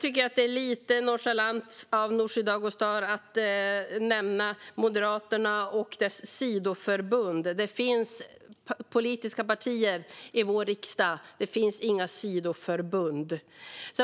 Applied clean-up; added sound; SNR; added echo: none; none; none; none.